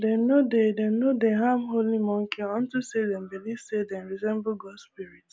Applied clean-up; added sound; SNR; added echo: none; none; none; none.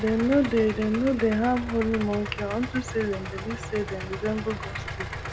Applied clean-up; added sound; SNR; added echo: none; Idling; 8 dB; none.